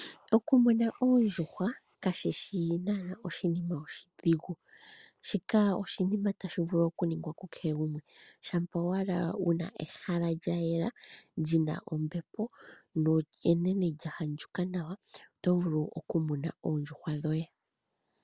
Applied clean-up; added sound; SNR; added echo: none; none; none; none.